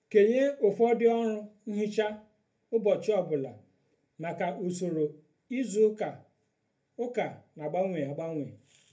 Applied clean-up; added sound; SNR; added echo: none; none; none; reverberation time 0.3 s.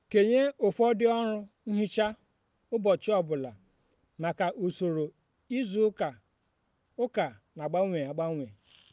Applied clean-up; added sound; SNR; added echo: none; none; none; none.